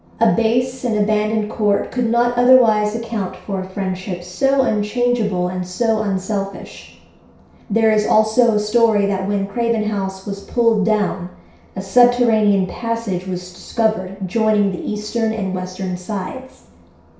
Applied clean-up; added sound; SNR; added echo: none; none; none; reverberation time 0.6 s.